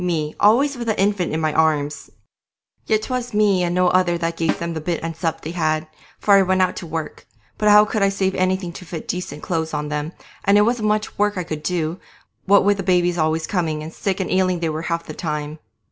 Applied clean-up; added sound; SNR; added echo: none; Snare drum; 10 dB; none.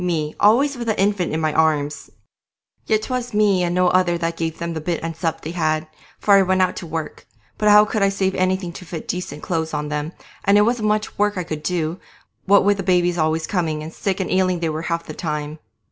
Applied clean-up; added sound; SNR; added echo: none; none; none; none.